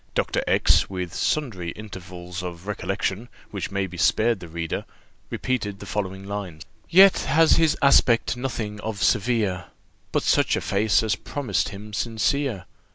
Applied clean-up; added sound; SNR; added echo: none; none; none; none.